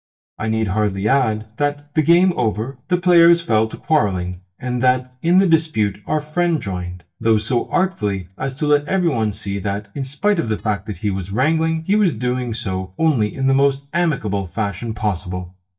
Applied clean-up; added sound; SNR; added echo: neural mask model DeepFilterNet 3.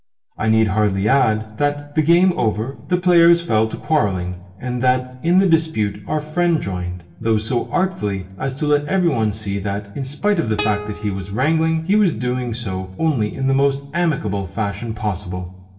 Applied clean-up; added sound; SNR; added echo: none; Plucked string instrument; 13 dB; reverberation time 0.8 s.